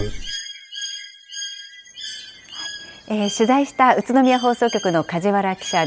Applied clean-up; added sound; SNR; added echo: none; Bird; 13 dB; none.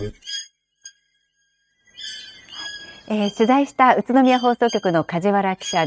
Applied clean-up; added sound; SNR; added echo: neural mask model RNNoise.